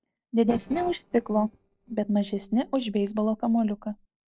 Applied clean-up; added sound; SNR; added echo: neural separator model SepFormer DNS4.